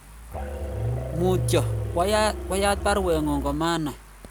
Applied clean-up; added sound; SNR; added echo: none; Musical instrument + Engine starting / Car; 4 dB; none.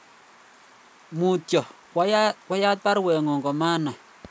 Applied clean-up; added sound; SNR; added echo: none; none; none; none.